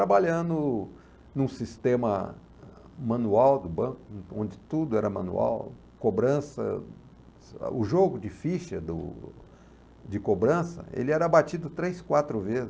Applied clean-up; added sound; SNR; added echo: none; none; none; none.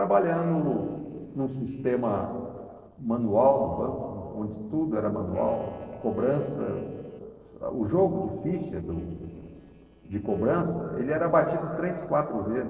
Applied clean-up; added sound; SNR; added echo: neural separator model SepFormer DNS4.